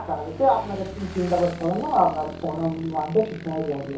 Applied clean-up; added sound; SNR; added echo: none; Motorcycle / Engine; 14 dB; reverberation time 0.7 s.